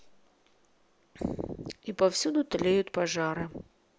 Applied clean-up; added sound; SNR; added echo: none; none; none; none.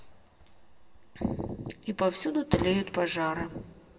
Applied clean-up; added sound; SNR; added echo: none; Fireworks; 10 dB; reverberation time 2.4 s.